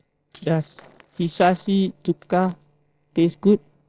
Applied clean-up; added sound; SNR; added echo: neural separator model SepFormer DNS4.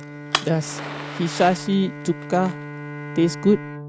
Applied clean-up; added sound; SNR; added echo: none; Bowed string instrument + Fire; 8 dB; none.